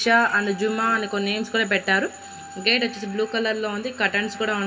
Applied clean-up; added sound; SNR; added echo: none; Wind instrument, woodwind instrument; 19 dB; reverberation time 1.5 s.